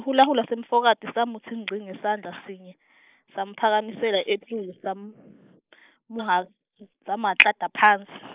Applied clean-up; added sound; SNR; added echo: neural mask model Resemble Enhance denoiser.